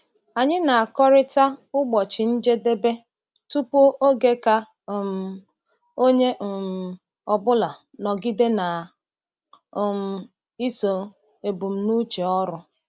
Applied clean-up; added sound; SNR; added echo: none; none; none; none.